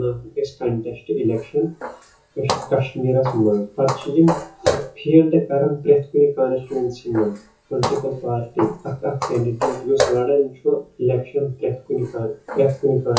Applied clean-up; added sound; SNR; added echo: classical method WPE with log-MMSE.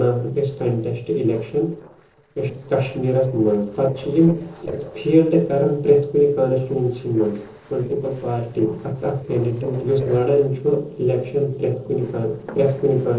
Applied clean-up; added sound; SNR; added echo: neural separator model SepFormer DNS4.